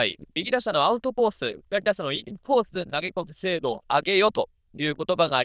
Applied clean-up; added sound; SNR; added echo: neural diffusion model UNIVERSE++.